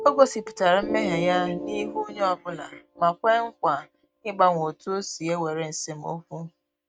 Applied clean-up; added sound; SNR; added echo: neural mask model RNNoise.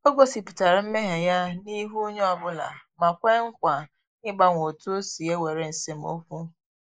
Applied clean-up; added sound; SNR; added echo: neural mask model Resemble Enhance denoiser.